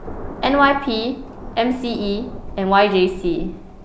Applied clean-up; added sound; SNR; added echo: none; Thunder; 12 dB; none.